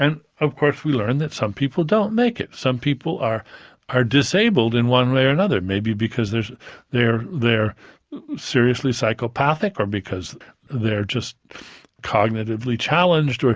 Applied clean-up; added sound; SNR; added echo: none; none; none; none.